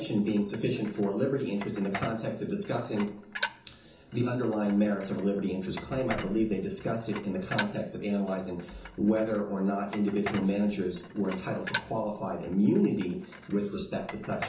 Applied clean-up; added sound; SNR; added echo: none; Dishes, pots, and pans; 13 dB; reverberation time 0.6 s.